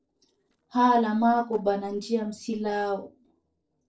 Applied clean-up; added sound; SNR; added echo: neural separator model SepFormer DNS4.